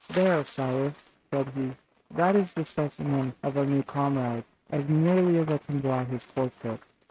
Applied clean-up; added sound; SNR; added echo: neural mask model RNNoise.